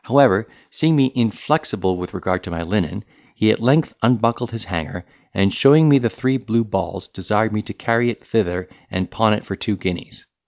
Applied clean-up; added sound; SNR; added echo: none; none; none; none.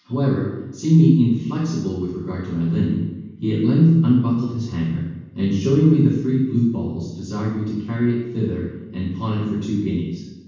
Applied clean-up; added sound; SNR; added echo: none; none; none; reverberation time 1.2 s.